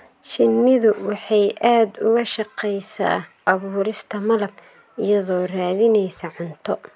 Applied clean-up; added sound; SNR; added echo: none; none; none; none.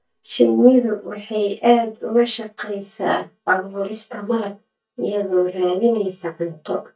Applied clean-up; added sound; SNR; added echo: neural mask model DeepFilterNet 3.